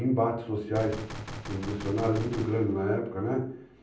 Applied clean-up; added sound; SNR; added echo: none; Gunshot, gunfire; 11 dB; reverberation time 0.6 s.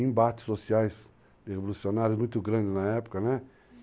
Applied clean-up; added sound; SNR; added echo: none; none; none; none.